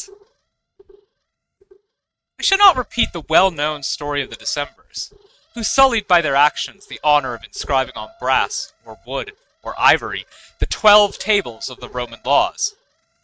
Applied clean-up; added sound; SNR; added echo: neural mask model RNNoise.